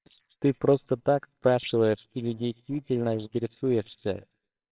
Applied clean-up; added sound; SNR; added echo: neural separator model SepFormer WHAMR!.